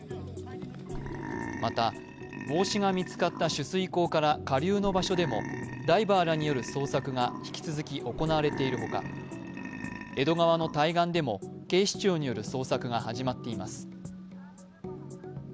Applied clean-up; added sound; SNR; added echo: none; Burping, eructation; 10 dB; none.